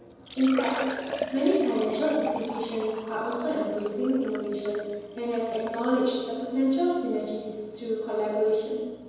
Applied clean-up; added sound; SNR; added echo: none; Liquid; 11 dB; reverberation time 1.2 s.